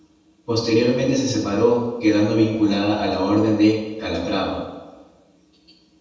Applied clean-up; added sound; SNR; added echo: none; none; none; reverberation time 1.1 s.